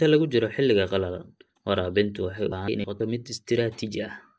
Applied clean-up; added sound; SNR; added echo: neural mask model DeepFilterNet 3.